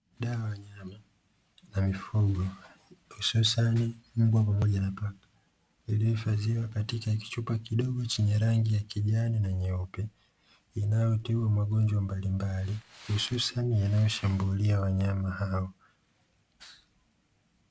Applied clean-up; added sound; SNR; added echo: none; none; none; none.